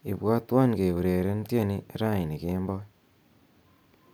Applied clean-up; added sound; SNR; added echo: none; none; none; none.